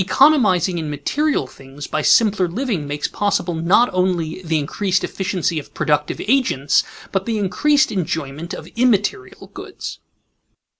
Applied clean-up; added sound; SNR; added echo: none; none; none; none.